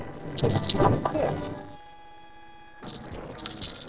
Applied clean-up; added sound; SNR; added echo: neural separator model SepFormer DNS4.